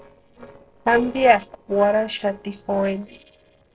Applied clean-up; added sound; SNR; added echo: neural separator model SepFormer DNS4.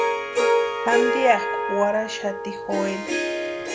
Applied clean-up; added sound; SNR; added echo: none; Harp; -2 dB; none.